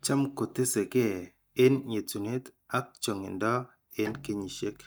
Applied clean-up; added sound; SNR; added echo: neural mask model DeepFilterNet 3.